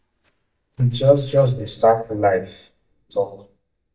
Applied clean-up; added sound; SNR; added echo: neural mask model DeepFilterNet 3.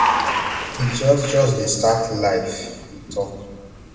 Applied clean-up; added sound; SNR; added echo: none; Applause / Crowd; 5 dB; reverberation time 1.0 s.